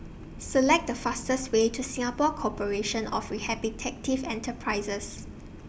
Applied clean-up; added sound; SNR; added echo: none; none; none; none.